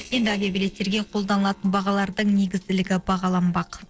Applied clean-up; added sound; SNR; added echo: neural separator model SepFormer DNS4.